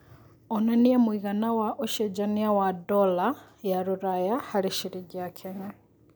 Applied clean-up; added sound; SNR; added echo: none; none; none; none.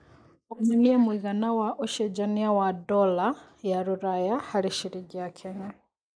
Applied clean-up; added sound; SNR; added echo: neural mask model Resemble Enhance denoiser.